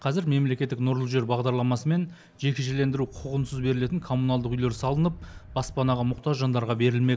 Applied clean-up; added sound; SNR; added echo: none; none; none; none.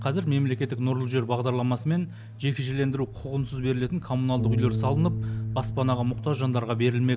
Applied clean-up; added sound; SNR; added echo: none; Bass guitar; 6 dB; none.